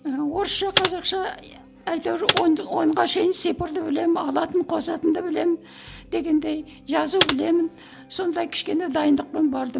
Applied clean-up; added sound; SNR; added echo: none; Computer keyboard; 4 dB; none.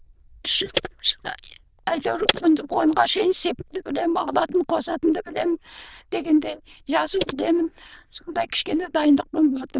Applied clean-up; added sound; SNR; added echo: neural diffusion model UNIVERSE++.